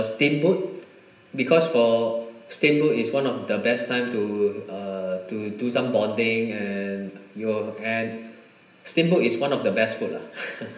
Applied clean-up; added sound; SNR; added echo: none; none; none; reverberation time 0.9 s.